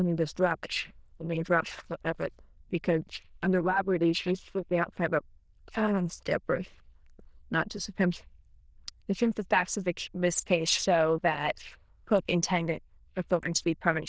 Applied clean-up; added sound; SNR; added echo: neural diffusion model UNIVERSE++.